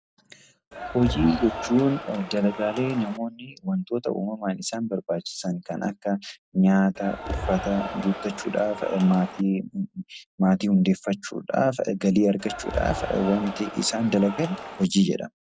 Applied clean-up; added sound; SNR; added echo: none; Cheering; 9 dB; none.